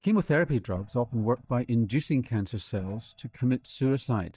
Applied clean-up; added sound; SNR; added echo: neural mask model DeepFilterNet 3.